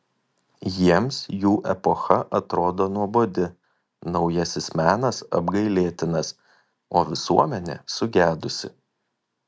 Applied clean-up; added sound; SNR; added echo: none; none; none; none.